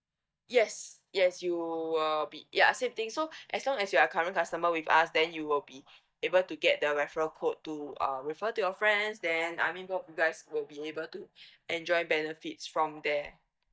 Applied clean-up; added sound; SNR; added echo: neural mask model DeepFilterNet 3.